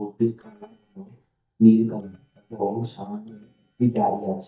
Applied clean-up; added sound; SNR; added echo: neural mask model DeepFilterNet 3.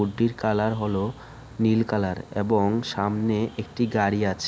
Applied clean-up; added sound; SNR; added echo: none; none; none; none.